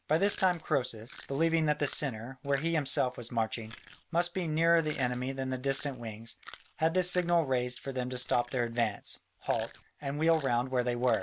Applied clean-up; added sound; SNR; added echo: none; Chewing, mastication; 19 dB; none.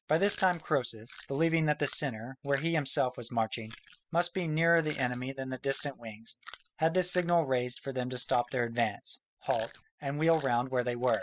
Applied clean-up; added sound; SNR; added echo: classical method spectral subtraction.